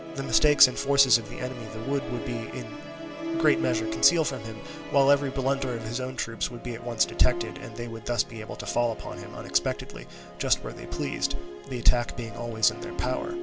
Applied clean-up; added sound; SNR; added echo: none; Musical instrument; 10 dB; none.